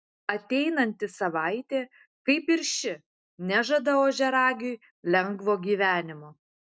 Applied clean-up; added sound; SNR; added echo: none; none; none; none.